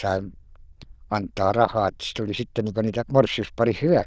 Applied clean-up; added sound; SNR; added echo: neural diffusion model UNIVERSE++.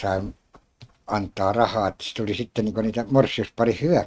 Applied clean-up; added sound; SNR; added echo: neural mask model RNNoise.